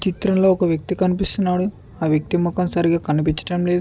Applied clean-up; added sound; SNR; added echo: none; none; none; none.